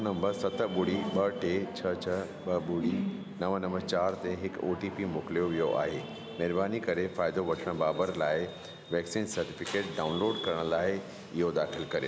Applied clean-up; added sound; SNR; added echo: none; none; none; none.